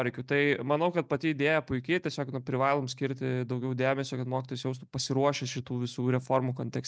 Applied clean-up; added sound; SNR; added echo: none; none; none; none.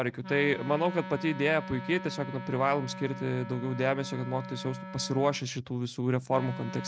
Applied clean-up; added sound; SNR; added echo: none; Wind instrument, woodwind instrument; 11 dB; none.